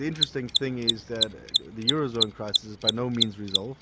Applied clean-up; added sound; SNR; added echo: none; Mechanisms; -3 dB; none.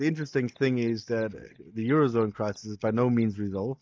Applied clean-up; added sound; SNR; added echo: neural mask model DeepFilterNet 3.